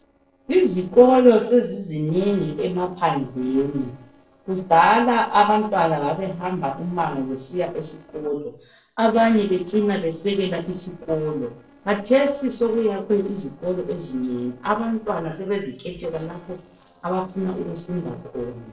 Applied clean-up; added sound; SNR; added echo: neural separator model SepFormer DNS4.